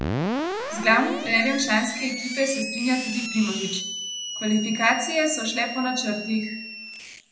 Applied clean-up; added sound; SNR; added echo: none; Screech; 6 dB; reverberation time 0.8 s.